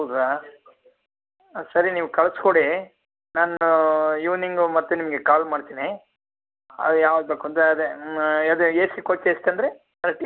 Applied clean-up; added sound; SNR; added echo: none; none; none; none.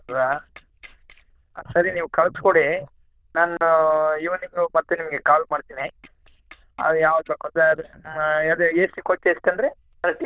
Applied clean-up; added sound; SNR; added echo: neural diffusion model UNIVERSE++.